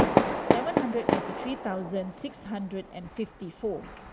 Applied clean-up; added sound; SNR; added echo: none; Fireworks; -5 dB; none.